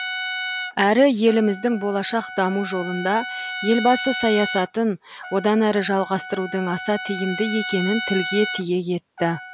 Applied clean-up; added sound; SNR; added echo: none; Trumpet; 9 dB; none.